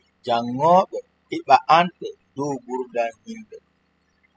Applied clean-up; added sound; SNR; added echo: classical method spectral subtraction.